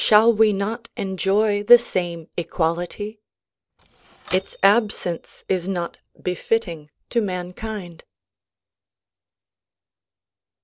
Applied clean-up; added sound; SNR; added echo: neural separator model SepFormer DNS4.